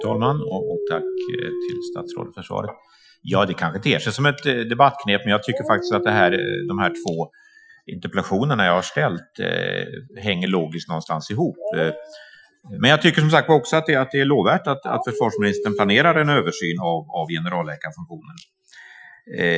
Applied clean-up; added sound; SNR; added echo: classical method Wiener filter.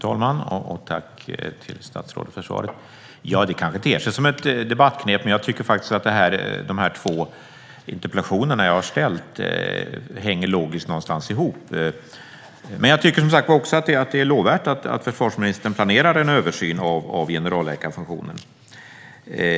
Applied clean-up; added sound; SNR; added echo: none; none; none; none.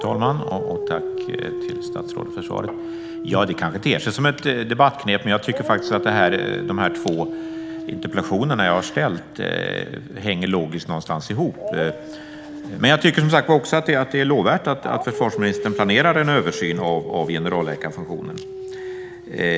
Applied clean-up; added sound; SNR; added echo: none; Dog; 9 dB; none.